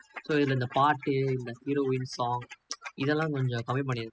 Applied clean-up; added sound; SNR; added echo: classical method spectral subtraction.